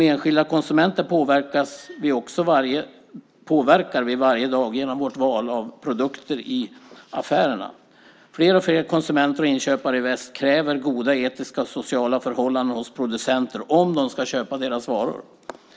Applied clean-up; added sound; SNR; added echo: none; none; none; none.